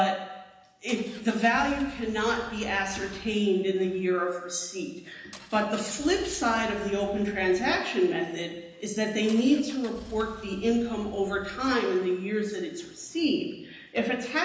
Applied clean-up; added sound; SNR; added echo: none; Engine; 19 dB; reverberation time 1.0 s.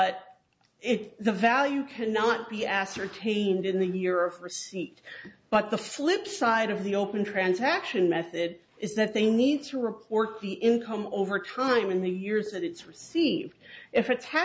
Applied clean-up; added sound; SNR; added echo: none; none; none; none.